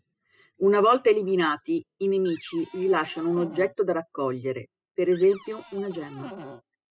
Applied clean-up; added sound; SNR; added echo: classical method spectral subtraction.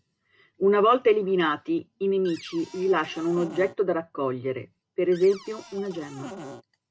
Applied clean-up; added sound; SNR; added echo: none; Cupboard open or close; 17 dB; none.